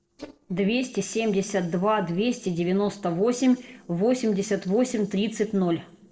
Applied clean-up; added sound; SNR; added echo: neural separator model SepFormer DNS4.